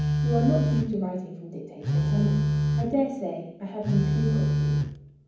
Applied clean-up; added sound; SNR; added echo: none; Telephone; -4 dB; reverberation time 1.2 s.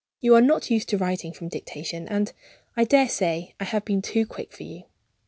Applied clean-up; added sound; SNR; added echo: none; none; none; none.